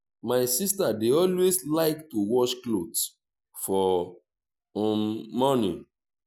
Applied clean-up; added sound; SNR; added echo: none; none; none; none.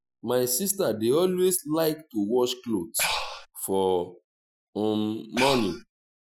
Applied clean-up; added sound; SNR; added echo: classical method Wiener filter.